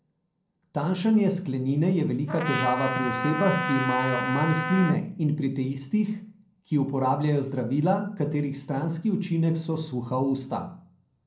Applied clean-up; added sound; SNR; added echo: none; Trumpet; 4 dB; reverberation time 0.5 s.